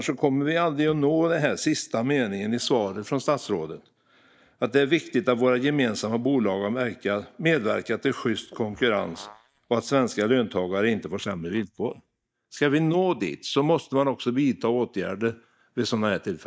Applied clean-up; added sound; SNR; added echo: neural mask model DeepFilterNet 3.